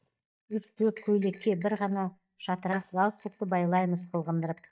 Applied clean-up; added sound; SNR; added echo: neural mask model DeepFilterNet 3.